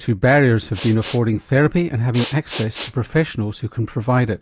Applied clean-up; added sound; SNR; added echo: none; Respiratory sounds; 13 dB; none.